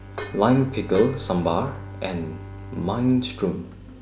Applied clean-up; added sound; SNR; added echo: none; Dishes, pots, and pans + Bowed string instrument; 12 dB; none.